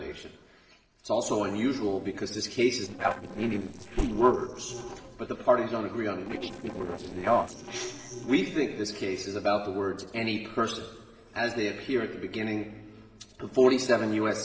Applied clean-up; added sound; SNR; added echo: neural separator model SepFormer DNS4.